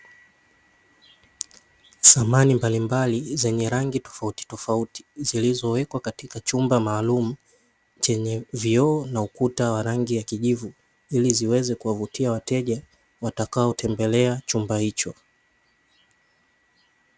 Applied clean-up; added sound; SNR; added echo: none; none; none; none.